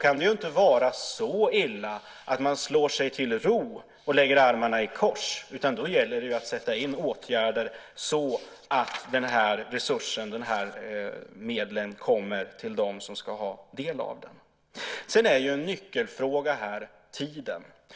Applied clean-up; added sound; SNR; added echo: none; none; none; none.